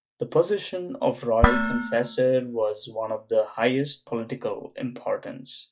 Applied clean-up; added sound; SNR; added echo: classical method log-MMSE.